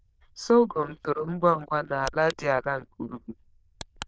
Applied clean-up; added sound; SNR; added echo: neural diffusion model UNIVERSE++.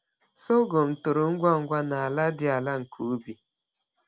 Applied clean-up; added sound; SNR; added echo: none; none; none; none.